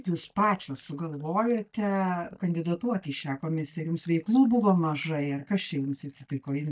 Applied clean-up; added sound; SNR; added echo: neural mask model DeepFilterNet 3.